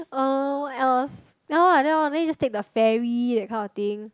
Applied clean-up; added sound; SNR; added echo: none; none; none; none.